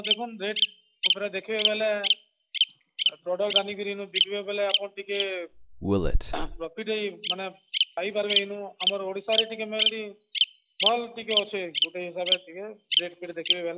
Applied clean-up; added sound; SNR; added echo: classical method log-MMSE.